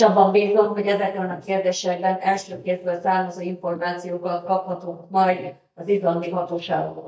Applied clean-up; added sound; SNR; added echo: neural mask model DeepFilterNet 3.